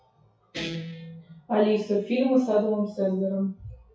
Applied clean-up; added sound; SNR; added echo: classical method WPE with log-MMSE.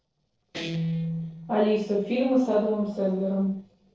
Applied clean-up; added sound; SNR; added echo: neural separator model SepFormer DNS4.